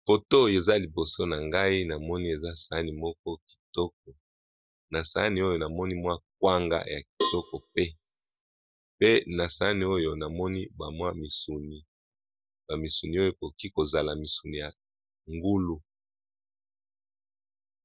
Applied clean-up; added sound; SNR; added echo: neural mask model DeepFilterNet 3.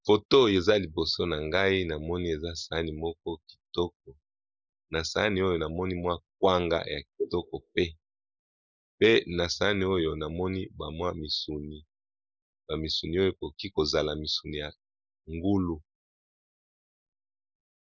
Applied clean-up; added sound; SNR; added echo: neural mask model Resemble Enhance denoiser.